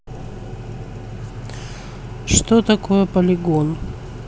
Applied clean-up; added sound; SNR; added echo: none; none; none; none.